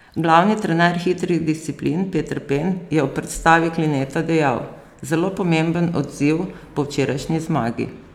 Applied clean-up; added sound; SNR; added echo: none; none; none; none.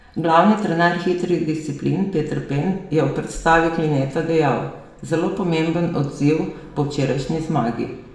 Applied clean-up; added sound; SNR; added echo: none; none; none; reverberation time 0.7 s.